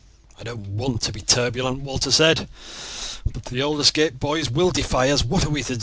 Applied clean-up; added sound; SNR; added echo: none; none; none; none.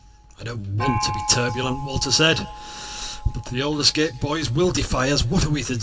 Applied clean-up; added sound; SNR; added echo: none; Gong; 12 dB; reverberation time 1.5 s.